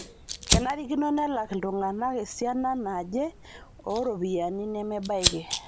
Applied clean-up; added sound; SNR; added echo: none; Fire; 4 dB; none.